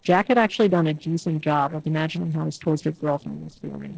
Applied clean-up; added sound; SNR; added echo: neural separator model SepFormer DNS4.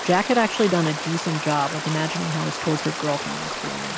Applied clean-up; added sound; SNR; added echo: none; Stream; 6 dB; none.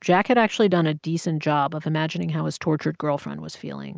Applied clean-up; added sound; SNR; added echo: none; none; none; none.